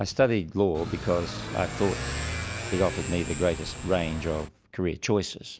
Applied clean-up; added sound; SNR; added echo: none; Motorcycle / Accelerating, revving, vroom; 6 dB; none.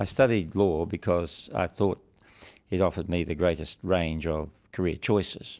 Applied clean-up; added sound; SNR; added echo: none; none; none; none.